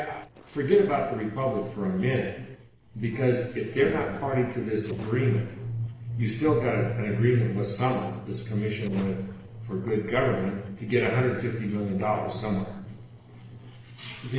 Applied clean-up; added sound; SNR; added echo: neural separator model SepFormer DNS4.